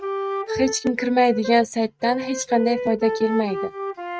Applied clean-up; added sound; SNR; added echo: neural mask model RNNoise.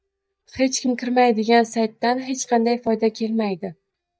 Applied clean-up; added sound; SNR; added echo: neural mask model DeepFilterNet 3.